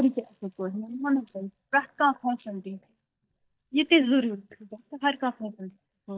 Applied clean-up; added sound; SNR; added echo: neural mask model DeepFilterNet 3.